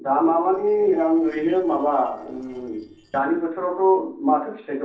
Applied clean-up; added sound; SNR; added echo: neural separator model SepFormer DNS4.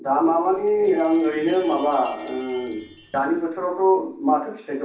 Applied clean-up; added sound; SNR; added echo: none; Chime; 20 dB; reverberation time 0.7 s.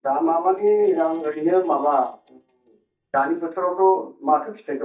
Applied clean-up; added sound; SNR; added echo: neural mask model DeepFilterNet 3.